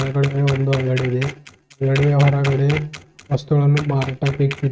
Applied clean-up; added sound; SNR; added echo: neural mask model RNNoise.